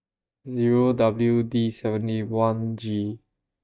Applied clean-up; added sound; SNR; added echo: neural mask model DeepFilterNet 3.